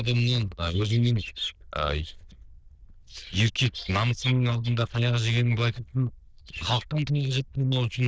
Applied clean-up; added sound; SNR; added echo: neural diffusion model UNIVERSE++.